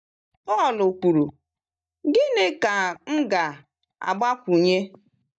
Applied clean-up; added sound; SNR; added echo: neural mask model DeepFilterNet 3.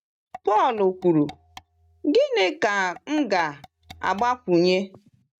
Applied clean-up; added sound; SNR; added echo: neural mask model RNNoise.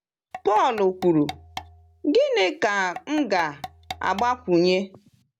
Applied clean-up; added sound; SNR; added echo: none; Tap / Percussion; 17 dB; none.